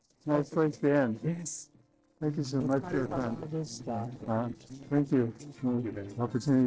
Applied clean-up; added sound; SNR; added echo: neural separator model SepFormer DNS4.